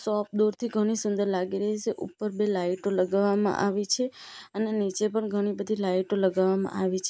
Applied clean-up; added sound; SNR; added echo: none; none; none; none.